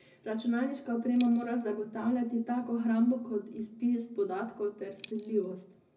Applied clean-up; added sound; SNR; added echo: none; Coin (dropping); 15 dB; reverberation time 0.4 s.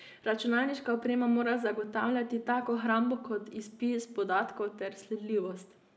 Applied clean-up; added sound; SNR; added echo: none; none; none; none.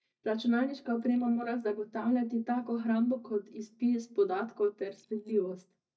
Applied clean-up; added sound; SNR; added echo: neural mask model DeepFilterNet 3.